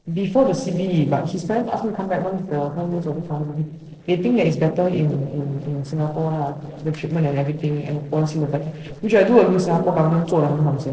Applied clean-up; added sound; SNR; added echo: neural separator model SepFormer DNS4.